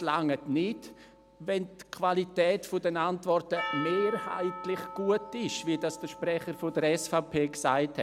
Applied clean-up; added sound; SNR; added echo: none; Percussion; 13 dB; none.